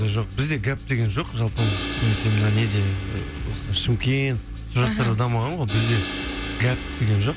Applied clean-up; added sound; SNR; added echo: none; Crash cymbal; 10 dB; none.